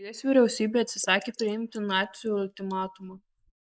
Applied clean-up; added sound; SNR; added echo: neural mask model Resemble Enhance denoiser.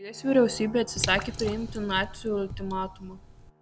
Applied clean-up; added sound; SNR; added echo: none; Drip / Water; 10 dB; none.